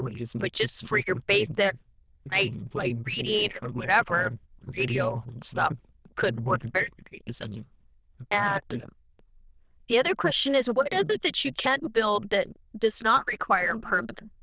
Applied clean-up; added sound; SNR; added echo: neural diffusion model UNIVERSE++.